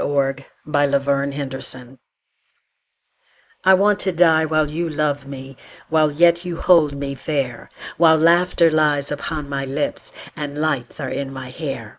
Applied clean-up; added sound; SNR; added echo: neural mask model Resemble Enhance denoiser.